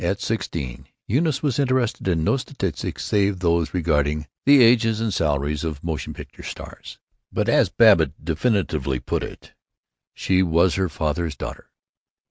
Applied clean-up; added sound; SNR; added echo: none; none; none; none.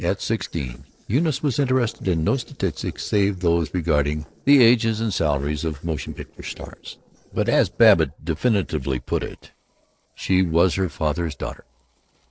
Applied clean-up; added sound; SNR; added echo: neural separator model SepFormer DNS4.